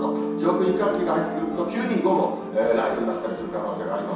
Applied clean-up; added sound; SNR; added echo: none; Mallet percussion; 7 dB; reverberation time 0.7 s.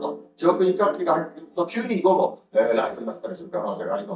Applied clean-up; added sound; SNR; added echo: neural mask model DeepFilterNet 3.